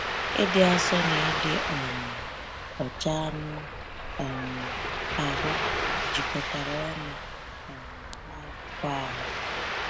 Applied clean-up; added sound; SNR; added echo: none; Ocean; -1 dB; none.